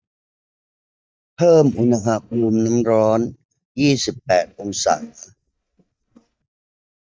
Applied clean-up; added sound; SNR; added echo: neural mask model DeepFilterNet 3.